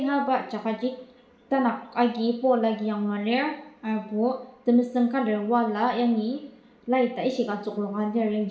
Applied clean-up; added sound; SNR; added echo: none; none; none; reverberation time 0.6 s.